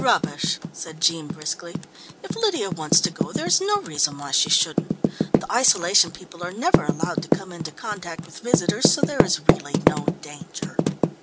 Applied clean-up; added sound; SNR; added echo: none; Typing; -1 dB; none.